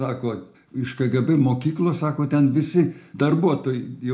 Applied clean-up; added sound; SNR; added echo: none; none; none; reverberation time 0.4 s.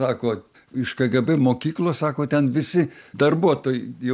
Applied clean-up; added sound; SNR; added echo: none; none; none; none.